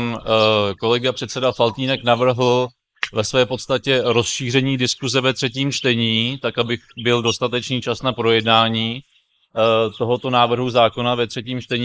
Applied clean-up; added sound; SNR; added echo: neural mask model Resemble Enhance denoiser.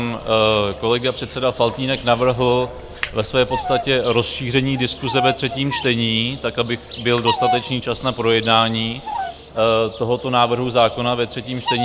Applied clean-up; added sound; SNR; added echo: none; Bird vocalization, bird call, bird song; 9 dB; none.